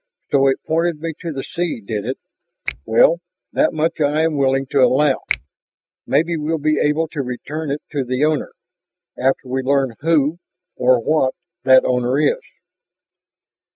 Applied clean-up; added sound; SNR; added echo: neural mask model RNNoise.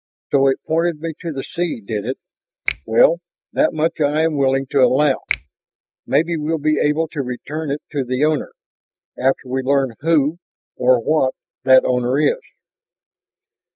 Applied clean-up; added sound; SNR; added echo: neural mask model DeepFilterNet 3.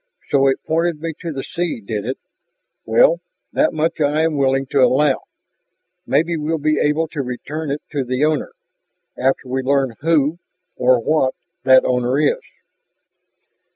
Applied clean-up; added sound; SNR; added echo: none; none; none; none.